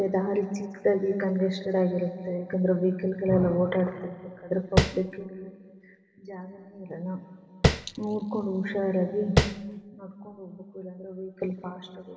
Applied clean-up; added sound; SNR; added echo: none; Tap; -4 dB; reverberation time 2.7 s.